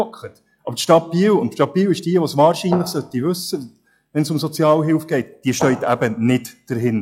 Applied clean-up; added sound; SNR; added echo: classical method log-MMSE.